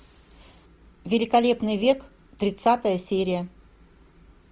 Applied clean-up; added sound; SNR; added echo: none; none; none; none.